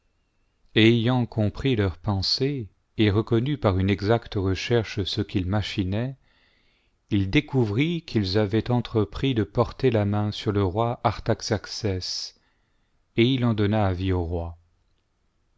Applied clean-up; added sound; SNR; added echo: none; none; none; none.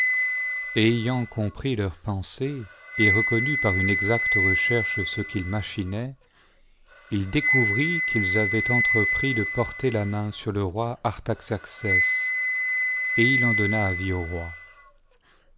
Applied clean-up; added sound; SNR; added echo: none; Wind instrument, woodwind instrument; 0 dB; none.